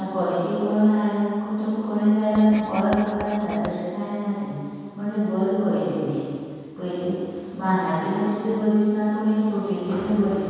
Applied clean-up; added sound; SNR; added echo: none; Writing; 15 dB; reverberation time 2.1 s.